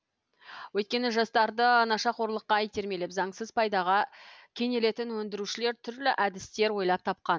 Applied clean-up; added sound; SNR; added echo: none; none; none; none.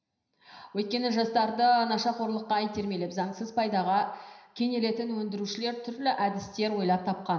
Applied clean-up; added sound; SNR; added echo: none; none; none; reverberation time 0.9 s.